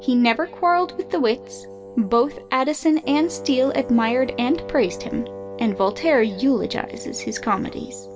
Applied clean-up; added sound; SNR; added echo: none; Wind instrument, woodwind instrument; 14 dB; reverberation time 1.1 s.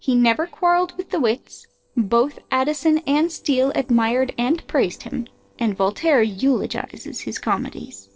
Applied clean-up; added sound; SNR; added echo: neural separator model SepFormer DNS4.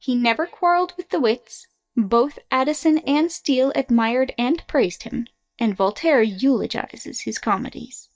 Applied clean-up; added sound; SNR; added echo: neural mask model DeepFilterNet 3.